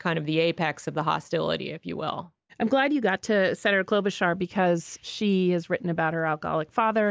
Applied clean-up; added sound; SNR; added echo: none; none; none; none.